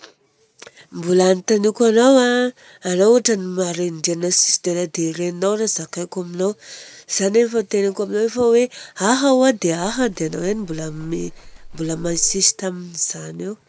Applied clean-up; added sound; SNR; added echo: none; Livestock, farm animals, working animals; 16 dB; none.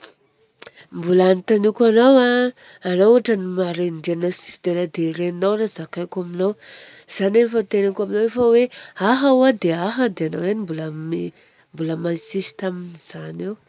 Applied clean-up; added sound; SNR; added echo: none; none; none; none.